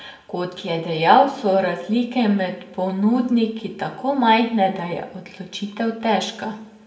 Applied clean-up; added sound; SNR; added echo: none; none; none; reverberation time 0.6 s.